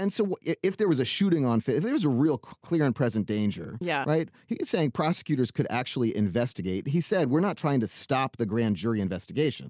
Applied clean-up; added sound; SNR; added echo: none; none; none; none.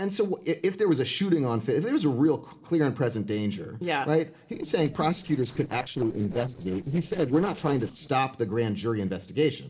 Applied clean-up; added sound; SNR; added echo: neural separator model SepFormer DNS4.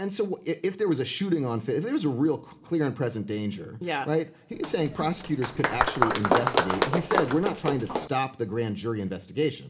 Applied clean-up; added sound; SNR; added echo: none; Applause; -1 dB; reverberation time 0.8 s.